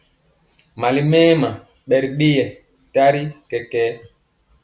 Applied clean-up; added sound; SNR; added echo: none; none; none; none.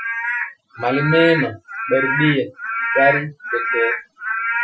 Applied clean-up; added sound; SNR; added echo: classical method Wiener filter.